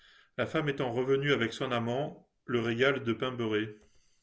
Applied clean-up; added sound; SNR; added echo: none; none; none; none.